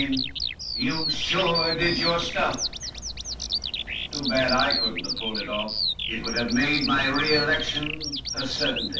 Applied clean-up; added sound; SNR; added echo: none; Bird vocalization, bird call, bird song; 3 dB; reverberation time 0.2 s.